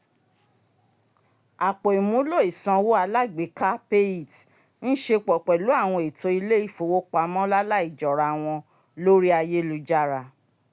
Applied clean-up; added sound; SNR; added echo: none; none; none; none.